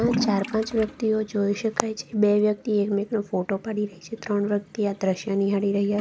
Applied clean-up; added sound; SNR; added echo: none; Toilet flush / Liquid; 12 dB; none.